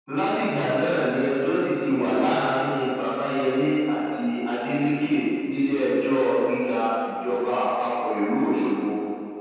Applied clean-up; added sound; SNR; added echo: none; none; none; reverberation time 2.1 s.